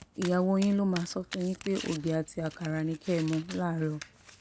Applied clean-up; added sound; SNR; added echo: none; Domestic sounds, home sounds; 16 dB; none.